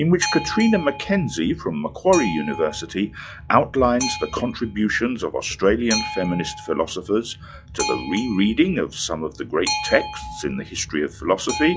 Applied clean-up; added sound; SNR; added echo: classical method log-MMSE.